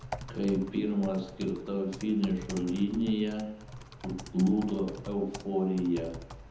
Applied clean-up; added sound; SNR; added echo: none; Typing; 13 dB; reverberation time 0.8 s.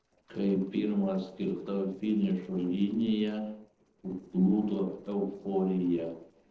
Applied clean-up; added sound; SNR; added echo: neural separator model SepFormer DNS4.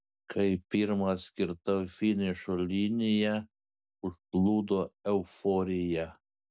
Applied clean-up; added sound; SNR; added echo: none; none; none; none.